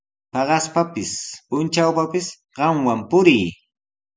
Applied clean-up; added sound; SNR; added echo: none; none; none; none.